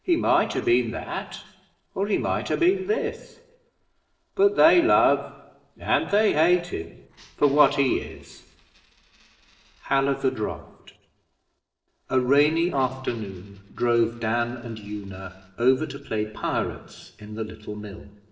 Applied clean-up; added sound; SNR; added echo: neural separator model SepFormer DNS4.